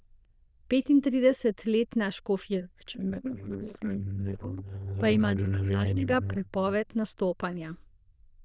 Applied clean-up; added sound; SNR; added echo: neural diffusion model UNIVERSE++.